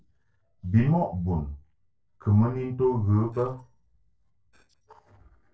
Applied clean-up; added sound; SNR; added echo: neural separator model SepFormer DNS4.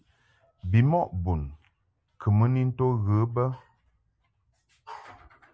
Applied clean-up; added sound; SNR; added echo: none; none; none; none.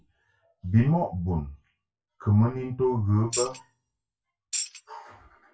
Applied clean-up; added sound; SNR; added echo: classical method WPE with log-MMSE.